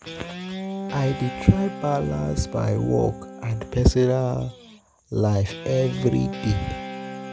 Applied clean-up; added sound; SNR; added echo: none; Guitar; 11 dB; none.